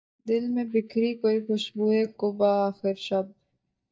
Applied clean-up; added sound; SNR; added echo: neural mask model DeepFilterNet 3.